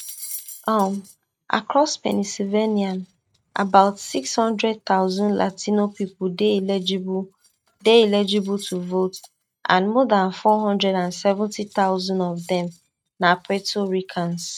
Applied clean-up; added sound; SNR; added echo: neural mask model RNNoise.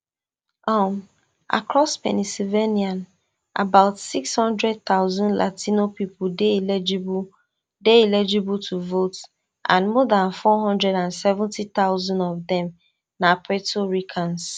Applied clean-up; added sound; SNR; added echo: none; none; none; none.